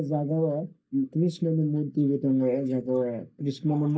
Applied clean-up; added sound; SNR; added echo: neural mask model DeepFilterNet 3.